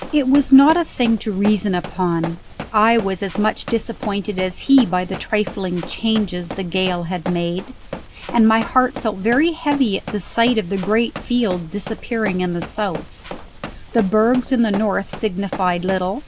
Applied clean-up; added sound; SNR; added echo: none; Run; 13 dB; none.